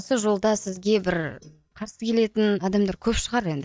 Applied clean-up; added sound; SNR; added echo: neural mask model DeepFilterNet 3.